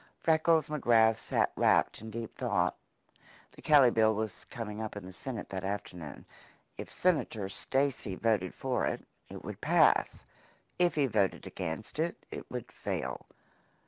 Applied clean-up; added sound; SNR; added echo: none; none; none; none.